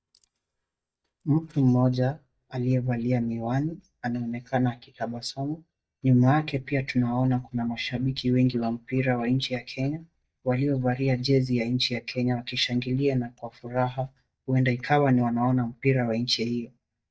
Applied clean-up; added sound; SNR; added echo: neural mask model DeepFilterNet 3.